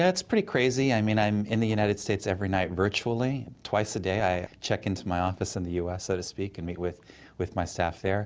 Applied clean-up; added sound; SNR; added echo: none; none; none; none.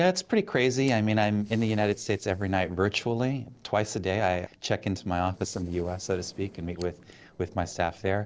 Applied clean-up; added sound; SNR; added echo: neural separator model SepFormer DNS4.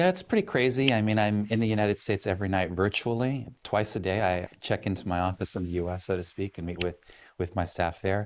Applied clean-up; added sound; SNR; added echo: neural mask model Resemble Enhance denoiser.